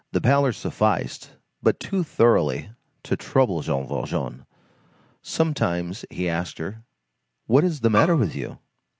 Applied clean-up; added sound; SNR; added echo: none; Bowed string instrument; 6 dB; none.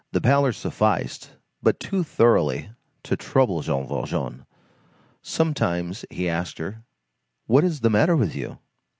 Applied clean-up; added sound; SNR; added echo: none; none; none; none.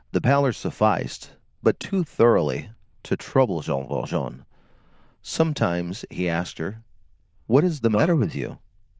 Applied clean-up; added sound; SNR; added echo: neural diffusion model UNIVERSE++.